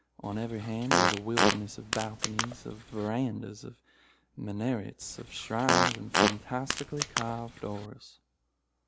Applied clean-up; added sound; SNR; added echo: none; Fart; -5 dB; none.